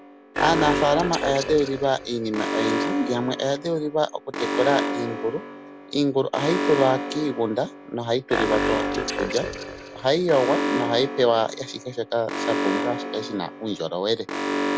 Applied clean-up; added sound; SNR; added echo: none; Alarm; 4 dB; none.